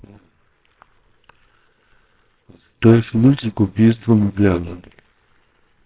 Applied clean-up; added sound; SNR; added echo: neural separator model SepFormer WHAMR!.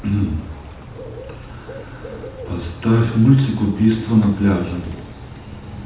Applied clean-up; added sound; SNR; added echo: none; Bird / Rain; 15 dB; reverberation time 0.8 s.